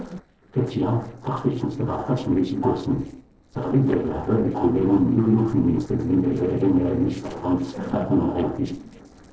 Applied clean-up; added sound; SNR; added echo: neural separator model SepFormer DNS4.